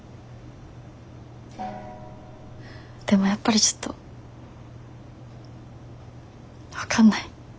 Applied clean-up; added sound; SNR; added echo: none; Gong; 14 dB; none.